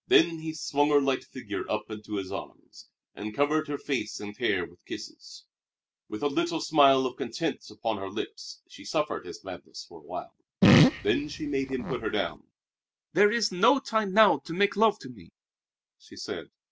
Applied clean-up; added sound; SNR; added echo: none; Fart; -4 dB; none.